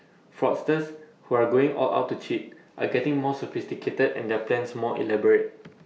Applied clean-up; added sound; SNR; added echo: none; none; none; none.